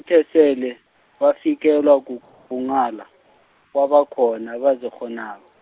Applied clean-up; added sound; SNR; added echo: none; none; none; none.